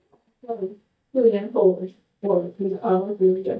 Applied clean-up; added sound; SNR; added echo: neural mask model DeepFilterNet 3.